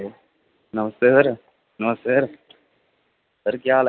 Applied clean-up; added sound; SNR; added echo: none; none; none; none.